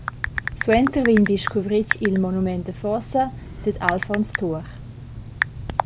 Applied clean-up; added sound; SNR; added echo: none; Typing; 6 dB; none.